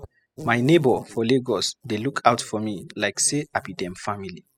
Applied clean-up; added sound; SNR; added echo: classical method spectral subtraction.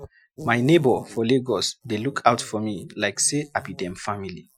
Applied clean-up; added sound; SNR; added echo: classical method Wiener filter.